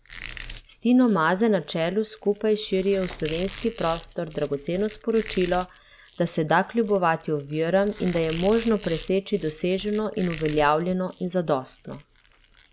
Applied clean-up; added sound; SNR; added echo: none; Squeak; 18 dB; none.